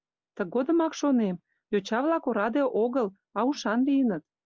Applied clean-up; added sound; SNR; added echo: none; none; none; none.